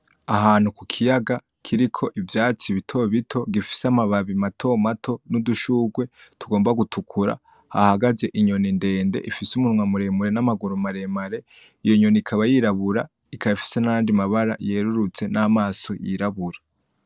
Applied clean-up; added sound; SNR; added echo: none; none; none; none.